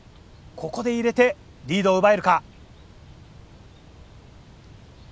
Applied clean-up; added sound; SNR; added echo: none; none; none; none.